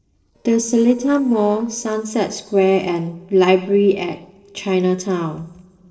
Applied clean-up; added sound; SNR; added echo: neural separator model SepFormer DNS4.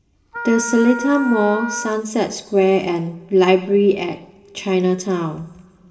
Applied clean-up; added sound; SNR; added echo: none; Wind instrument, woodwind instrument; 9 dB; reverberation time 2.3 s.